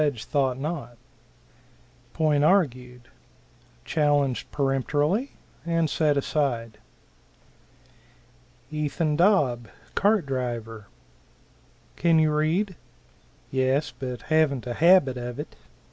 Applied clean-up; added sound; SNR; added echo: none; none; none; none.